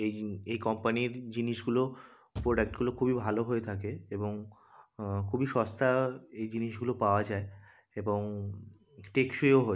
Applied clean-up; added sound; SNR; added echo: none; Bass drum / Thump, thud; 11 dB; none.